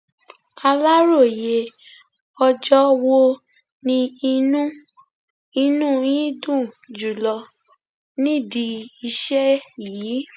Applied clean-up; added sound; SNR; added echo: none; none; none; none.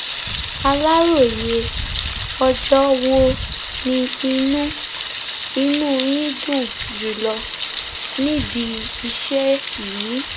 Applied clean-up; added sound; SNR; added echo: none; Thunder; 7 dB; none.